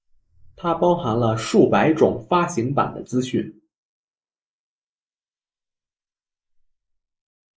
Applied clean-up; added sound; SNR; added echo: neural mask model Resemble Enhance denoiser.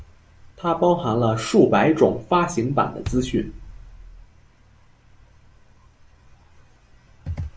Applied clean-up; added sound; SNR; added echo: none; Bass drum; 13 dB; none.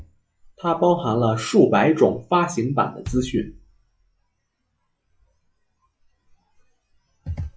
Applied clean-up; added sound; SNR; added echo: classical method log-MMSE.